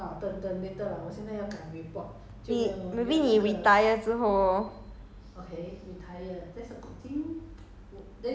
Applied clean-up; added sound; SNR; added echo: none; none; none; none.